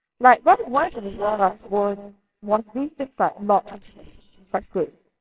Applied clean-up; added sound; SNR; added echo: neural separator model SepFormer WHAMR!.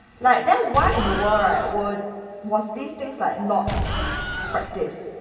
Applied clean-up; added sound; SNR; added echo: none; Explosion; 4 dB; reverberation time 2.4 s.